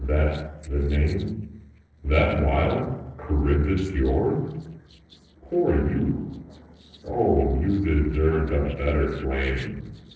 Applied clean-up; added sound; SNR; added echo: neural separator model SepFormer DNS4.